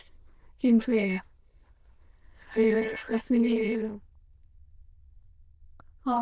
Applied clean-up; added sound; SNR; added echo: neural diffusion model UNIVERSE++.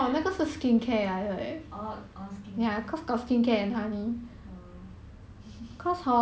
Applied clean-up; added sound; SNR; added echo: none; none; none; none.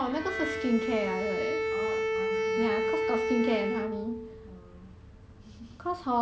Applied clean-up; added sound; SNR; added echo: none; Bowed string instrument; -1 dB; none.